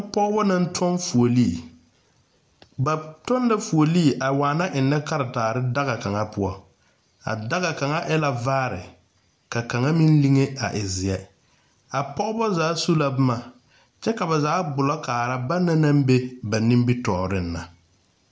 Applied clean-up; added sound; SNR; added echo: none; none; none; none.